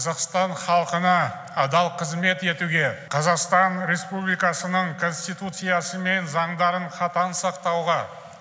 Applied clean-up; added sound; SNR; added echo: none; none; none; none.